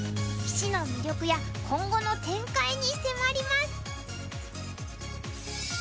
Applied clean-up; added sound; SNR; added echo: none; Bass guitar; 7 dB; none.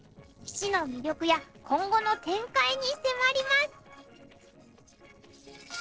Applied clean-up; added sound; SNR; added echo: neural separator model SepFormer DNS4.